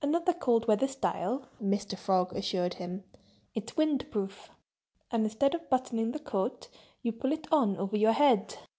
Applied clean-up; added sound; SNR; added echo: none; none; none; none.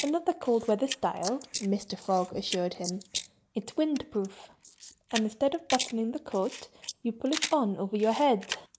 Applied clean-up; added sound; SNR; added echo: neural mask model Resemble Enhance denoiser.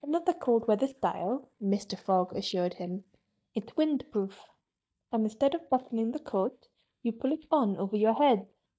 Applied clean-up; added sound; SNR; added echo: neural mask model DeepFilterNet 3.